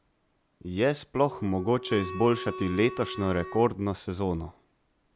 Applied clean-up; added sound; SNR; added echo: none; Wind instrument, woodwind instrument; 11 dB; none.